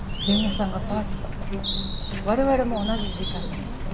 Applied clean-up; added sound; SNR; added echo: none; Bird; 1 dB; reverberation time 2.7 s.